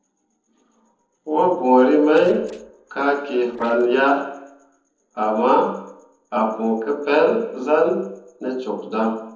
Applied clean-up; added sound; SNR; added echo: neural separator model SepFormer DNS4.